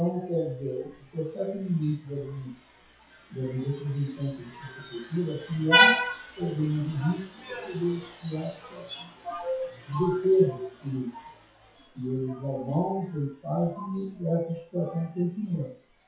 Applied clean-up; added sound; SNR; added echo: classical method WPE with log-MMSE.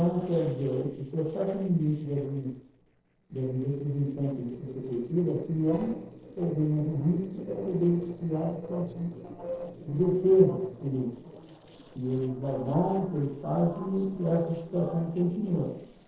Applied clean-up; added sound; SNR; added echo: neural separator model SepFormer DNS4.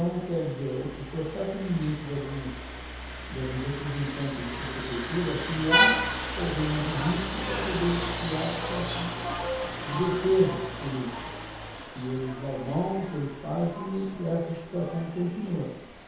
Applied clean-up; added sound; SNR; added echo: none; Vehicle horn, car horn, honking; 2 dB; reverberation time 0.9 s.